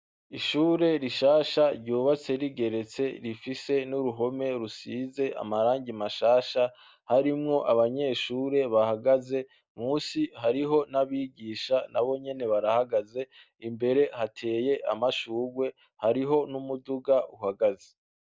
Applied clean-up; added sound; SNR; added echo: none; none; none; none.